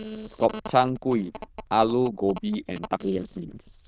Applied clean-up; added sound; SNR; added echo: neural diffusion model UNIVERSE++.